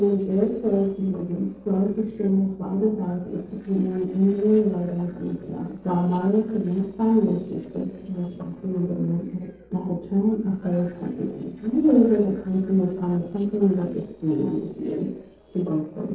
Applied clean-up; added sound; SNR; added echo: neural separator model SepFormer DNS4.